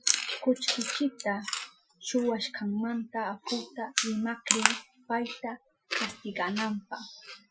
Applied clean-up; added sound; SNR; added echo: classical method Wiener filter.